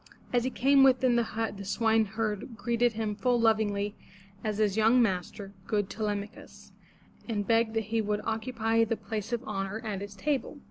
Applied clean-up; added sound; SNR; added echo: none; none; none; none.